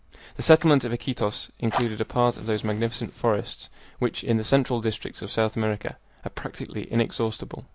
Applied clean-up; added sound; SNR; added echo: none; Fire; 14 dB; none.